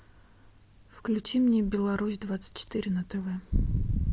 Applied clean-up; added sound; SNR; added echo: none; none; none; none.